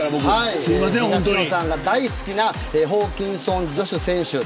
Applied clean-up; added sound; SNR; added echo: none; none; none; none.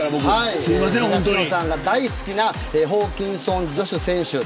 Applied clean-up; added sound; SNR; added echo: none; Screech; 19 dB; none.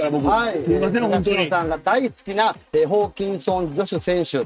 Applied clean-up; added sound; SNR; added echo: neural mask model RNNoise.